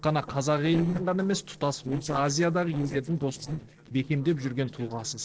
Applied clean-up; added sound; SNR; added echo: neural separator model SepFormer DNS4.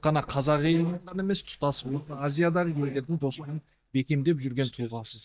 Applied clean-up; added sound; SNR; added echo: neural mask model DeepFilterNet 3.